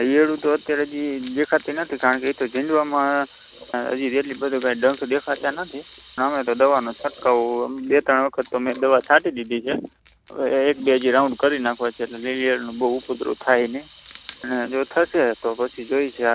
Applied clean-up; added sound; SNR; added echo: none; Sink (filling or washing) / Water tap, faucet + Wild animals; 20 dB; none.